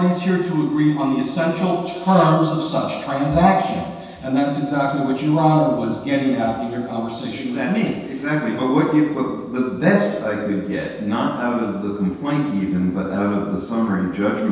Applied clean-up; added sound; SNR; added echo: none; Fire; 17 dB; reverberation time 1.2 s.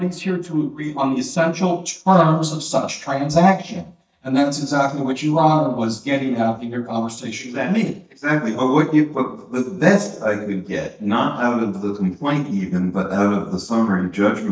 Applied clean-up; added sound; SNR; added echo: neural mask model DeepFilterNet 3.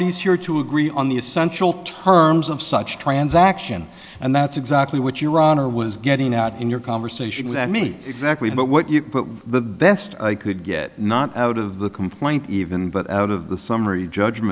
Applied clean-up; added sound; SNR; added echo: none; none; none; none.